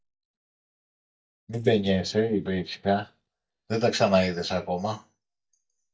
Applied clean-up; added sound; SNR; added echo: neural mask model DeepFilterNet 3.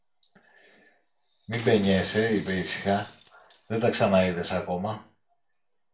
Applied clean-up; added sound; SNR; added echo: none; Shatter; 17 dB; reverberation time 0.3 s.